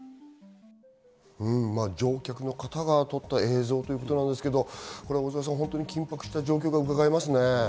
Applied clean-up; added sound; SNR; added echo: none; none; none; none.